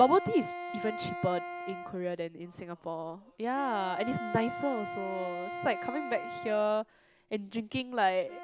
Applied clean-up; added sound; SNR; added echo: none; Bowed string instrument; 9 dB; none.